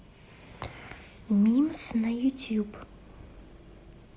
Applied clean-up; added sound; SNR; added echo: none; none; none; none.